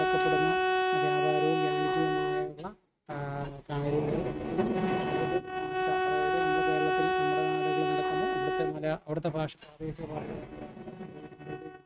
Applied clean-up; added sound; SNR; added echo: neural mask model RNNoise.